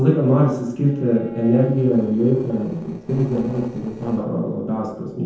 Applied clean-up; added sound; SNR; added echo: neural separator model SepFormer DNS4.